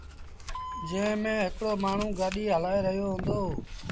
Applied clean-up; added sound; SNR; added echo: none; Alarm + Chewing, mastication; 9 dB; none.